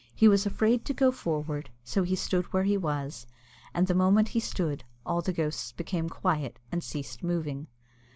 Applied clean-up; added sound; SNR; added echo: none; none; none; none.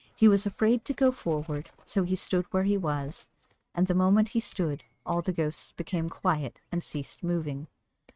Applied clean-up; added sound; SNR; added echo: neural mask model RNNoise.